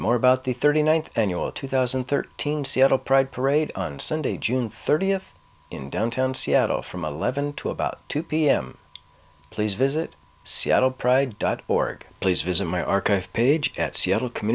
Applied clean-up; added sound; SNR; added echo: none; none; none; none.